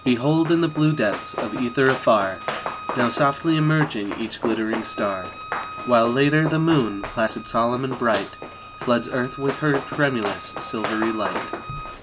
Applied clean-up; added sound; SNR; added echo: none; Bowed string instrument + Run; 9 dB; none.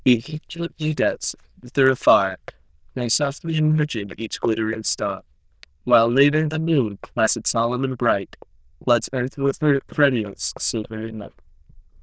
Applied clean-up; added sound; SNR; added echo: neural diffusion model UNIVERSE++.